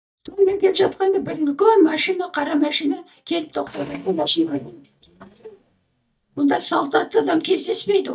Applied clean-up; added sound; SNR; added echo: neural mask model DeepFilterNet 3.